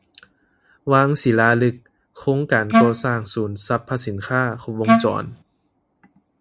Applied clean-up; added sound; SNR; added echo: none; Wind instrument, woodwind instrument; -3 dB; none.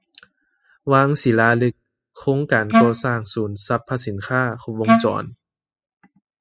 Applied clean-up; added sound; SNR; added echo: classical method spectral subtraction.